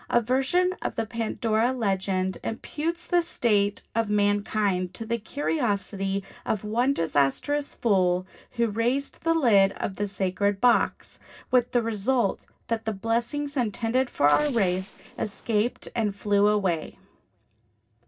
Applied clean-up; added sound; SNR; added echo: neural separator model SepFormer DNS4.